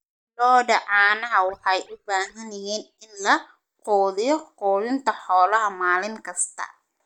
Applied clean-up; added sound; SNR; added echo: neural mask model DeepFilterNet 3.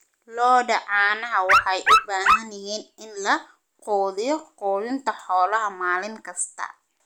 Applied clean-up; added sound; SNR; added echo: none; Dog; -5 dB; none.